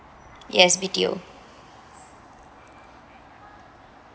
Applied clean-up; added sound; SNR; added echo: none; none; none; none.